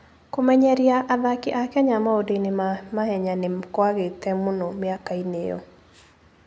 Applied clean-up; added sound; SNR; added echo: none; none; none; none.